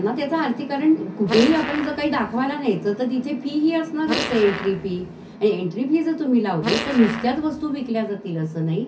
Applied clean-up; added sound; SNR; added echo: none; Fart; 8 dB; reverberation time 0.3 s.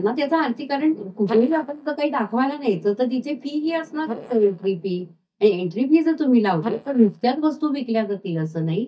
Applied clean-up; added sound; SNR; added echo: neural mask model DeepFilterNet 3.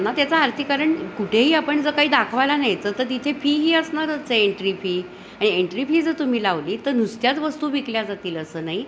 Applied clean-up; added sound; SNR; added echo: none; none; none; none.